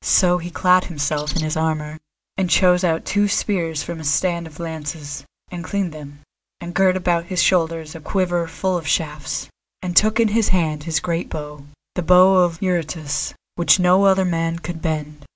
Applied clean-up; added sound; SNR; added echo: none; Bird; 10 dB; none.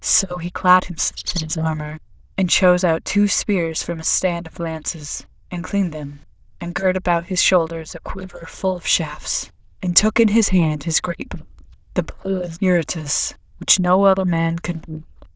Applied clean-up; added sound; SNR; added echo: neural diffusion model UNIVERSE++.